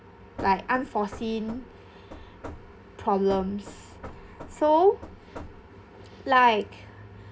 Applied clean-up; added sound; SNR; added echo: none; Knock / Wood; 16 dB; reverberation time 0.3 s.